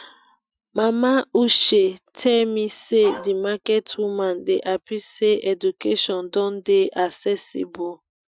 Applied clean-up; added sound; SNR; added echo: classical method Wiener filter.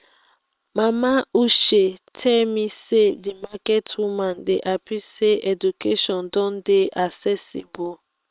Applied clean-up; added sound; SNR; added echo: neural separator model SepFormer WHAM!.